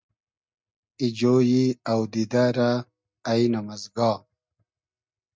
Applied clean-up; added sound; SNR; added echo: neural mask model DeepFilterNet 3.